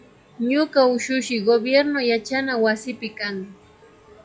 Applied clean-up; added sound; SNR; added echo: classical method log-MMSE.